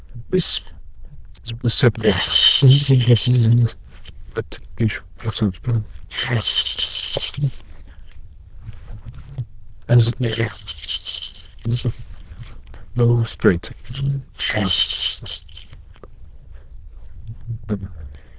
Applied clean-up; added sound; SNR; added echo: neural diffusion model UNIVERSE++.